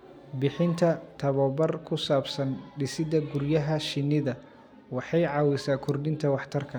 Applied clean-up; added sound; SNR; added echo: none; none; none; none.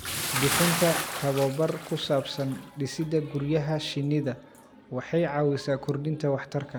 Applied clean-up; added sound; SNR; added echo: none; Bathtub (filling or washing) / Splash, splatter; 7 dB; none.